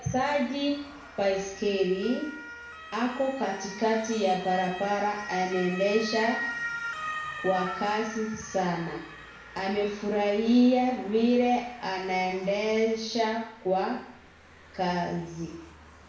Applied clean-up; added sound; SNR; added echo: none; Motor vehicle (road) / Siren; 13 dB; reverberation time 0.6 s.